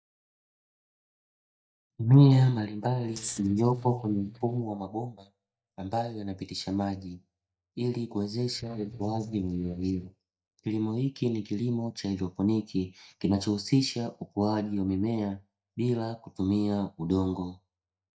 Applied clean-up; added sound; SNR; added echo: neural mask model DeepFilterNet 3.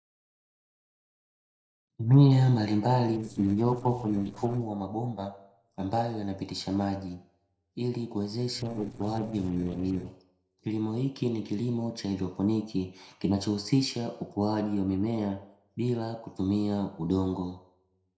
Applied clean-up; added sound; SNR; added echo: neural separator model SepFormer DNS4.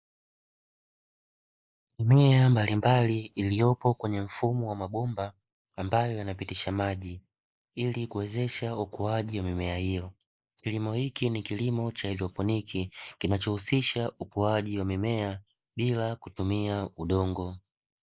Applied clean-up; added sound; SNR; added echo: none; none; none; none.